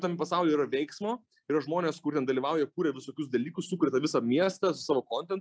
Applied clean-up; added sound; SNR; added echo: none; none; none; none.